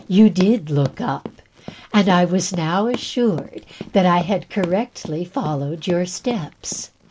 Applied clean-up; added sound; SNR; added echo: none; Run; 17 dB; none.